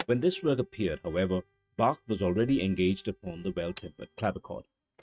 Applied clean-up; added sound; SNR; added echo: neural mask model RNNoise.